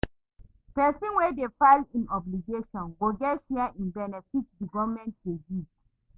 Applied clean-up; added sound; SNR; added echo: none; none; none; none.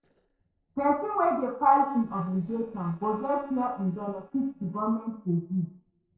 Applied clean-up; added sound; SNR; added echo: neural separator model SepFormer DNS4.